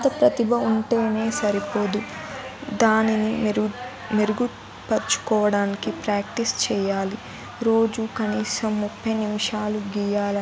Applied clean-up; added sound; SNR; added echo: none; Bowed string instrument; 19 dB; none.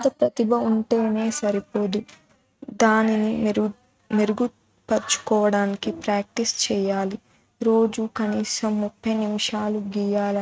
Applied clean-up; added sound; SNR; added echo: neural mask model RNNoise.